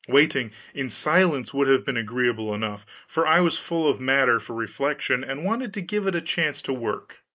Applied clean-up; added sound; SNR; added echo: neural mask model Resemble Enhance denoiser.